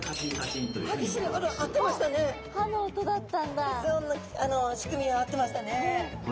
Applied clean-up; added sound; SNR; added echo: none; none; none; none.